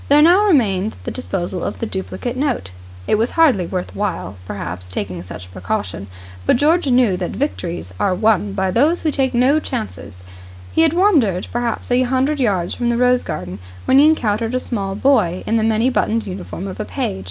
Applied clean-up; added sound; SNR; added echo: none; none; none; none.